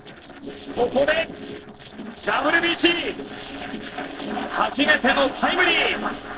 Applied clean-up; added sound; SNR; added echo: neural separator model SepFormer DNS4.